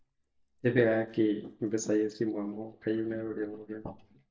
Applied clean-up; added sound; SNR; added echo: neural mask model DeepFilterNet 3.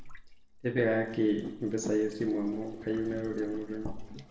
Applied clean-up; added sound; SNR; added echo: none; Gurgling; 14 dB; reverberation time 0.8 s.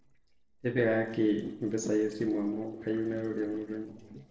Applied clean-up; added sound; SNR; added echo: neural separator model SepFormer DNS4.